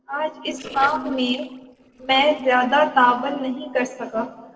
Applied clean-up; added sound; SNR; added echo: neural separator model SepFormer DNS4.